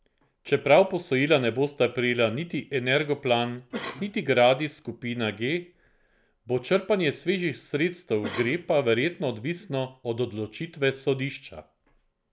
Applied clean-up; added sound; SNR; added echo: none; Cough; 14 dB; none.